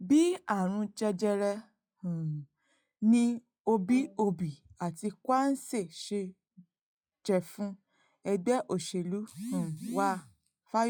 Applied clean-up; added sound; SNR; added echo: classical method log-MMSE.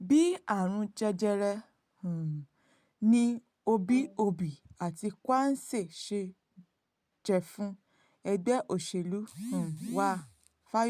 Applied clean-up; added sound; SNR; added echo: none; Bowed string instrument; 19 dB; none.